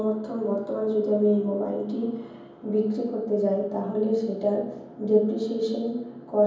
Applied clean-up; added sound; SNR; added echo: none; none; none; reverberation time 1.2 s.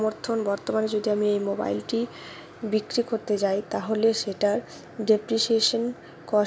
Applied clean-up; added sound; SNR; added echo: none; none; none; none.